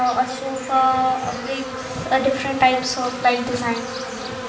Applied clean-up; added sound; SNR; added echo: none; Insect; 9 dB; reverberation time 0.7 s.